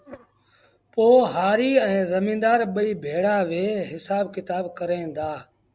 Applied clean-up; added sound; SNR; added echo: none; none; none; none.